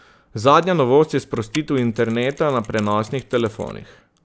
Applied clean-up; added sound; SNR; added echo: none; Mechanisms; 19 dB; none.